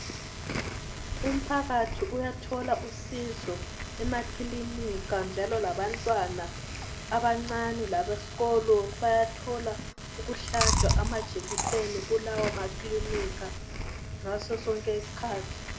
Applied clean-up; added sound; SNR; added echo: none; Chewing, mastication; 3 dB; reverberation time 0.2 s.